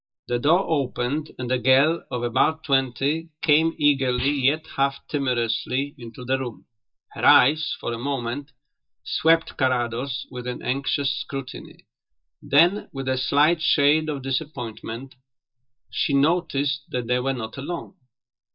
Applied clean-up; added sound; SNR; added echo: neural mask model DeepFilterNet 3.